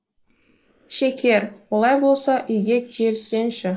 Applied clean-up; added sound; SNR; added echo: neural mask model Resemble Enhance denoiser.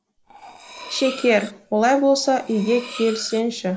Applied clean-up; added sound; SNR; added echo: none; Cutlery, silverware; 17 dB; none.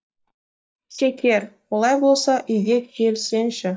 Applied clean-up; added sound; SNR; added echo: neural mask model DeepFilterNet 3.